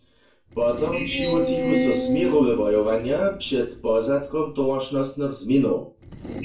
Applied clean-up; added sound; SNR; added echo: none; Screech; 6 dB; reverberation time 0.2 s.